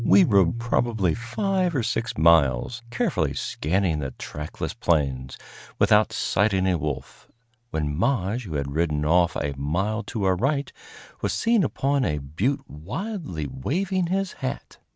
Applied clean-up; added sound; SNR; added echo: neural mask model RNNoise.